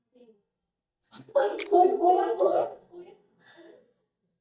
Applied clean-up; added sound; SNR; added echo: neural mask model DeepFilterNet 3.